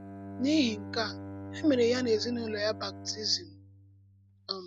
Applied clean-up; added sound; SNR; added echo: none; Bowed string instrument; 12 dB; none.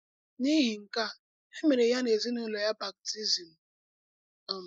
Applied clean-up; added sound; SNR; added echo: neural mask model Resemble Enhance denoiser.